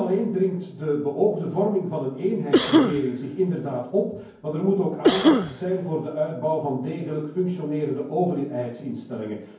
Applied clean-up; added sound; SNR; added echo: none; Cough; -3 dB; reverberation time 0.9 s.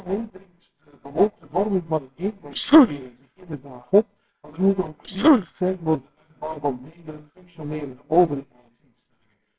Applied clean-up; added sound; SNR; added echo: neural separator model SepFormer WHAMR!.